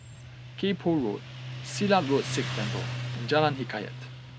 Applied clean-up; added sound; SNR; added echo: none; Motorcycle; 7 dB; none.